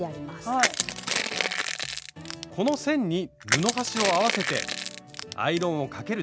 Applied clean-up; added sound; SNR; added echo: none; Crushing; 2 dB; none.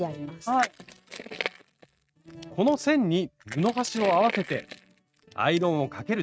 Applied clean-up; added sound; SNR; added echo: neural mask model RNNoise.